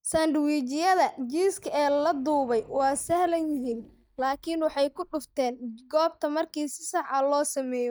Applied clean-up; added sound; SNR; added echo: neural mask model DeepFilterNet 3.